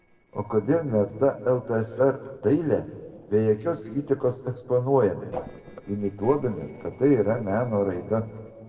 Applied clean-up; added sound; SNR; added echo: neural separator model SepFormer DNS4.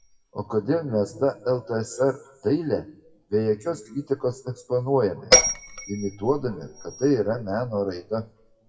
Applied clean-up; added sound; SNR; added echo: classical method WPE with log-MMSE.